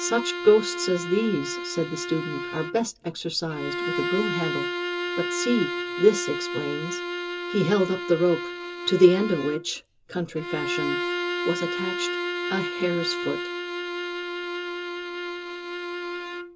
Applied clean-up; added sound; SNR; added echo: none; Bowed string instrument; 4 dB; reverberation time 0.2 s.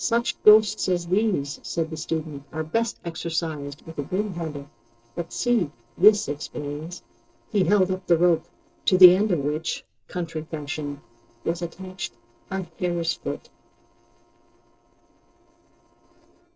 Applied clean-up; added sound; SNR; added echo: neural separator model SepFormer DNS4.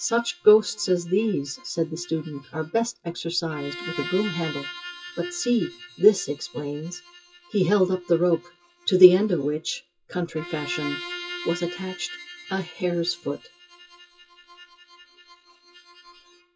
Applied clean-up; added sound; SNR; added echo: classical method WPE with log-MMSE.